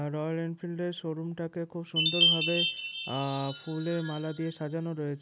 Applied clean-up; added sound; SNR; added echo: none; Chime; -1 dB; none.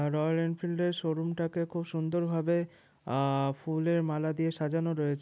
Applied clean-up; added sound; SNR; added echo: none; none; none; none.